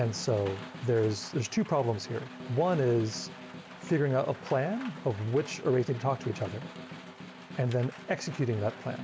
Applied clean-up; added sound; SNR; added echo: none; Snare drum + Rain; 14 dB; none.